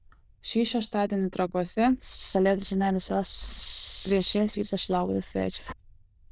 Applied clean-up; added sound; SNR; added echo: neural diffusion model UNIVERSE++.